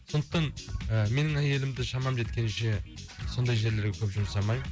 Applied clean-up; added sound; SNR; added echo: none; none; none; none.